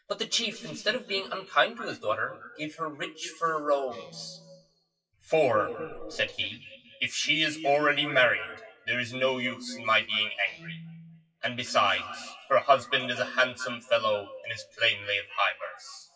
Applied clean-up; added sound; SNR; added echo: classical method WPE with log-MMSE.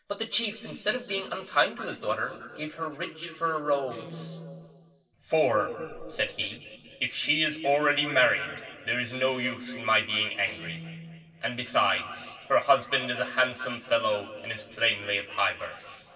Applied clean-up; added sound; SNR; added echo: neural separator model SepFormer DNS4.